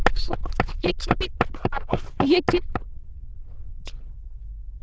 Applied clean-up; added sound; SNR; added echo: neural diffusion model UNIVERSE++.